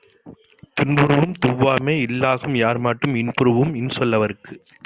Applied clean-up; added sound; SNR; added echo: none; none; none; none.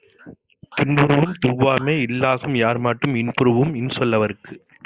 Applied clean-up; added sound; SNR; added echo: neural mask model Resemble Enhance denoiser.